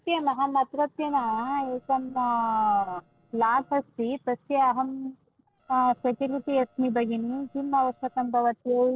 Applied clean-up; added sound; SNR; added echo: neural separator model SepFormer DNS4.